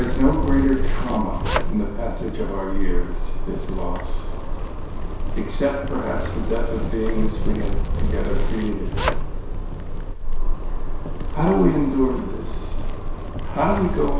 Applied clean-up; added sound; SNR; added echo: none; Zipper (clothing); -4 dB; reverberation time 0.7 s.